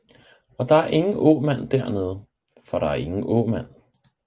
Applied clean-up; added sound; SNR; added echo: none; none; none; none.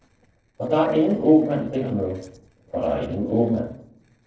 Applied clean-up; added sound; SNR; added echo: neural separator model SepFormer DNS4.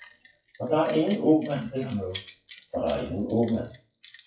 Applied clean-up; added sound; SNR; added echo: classical method WPE with log-MMSE.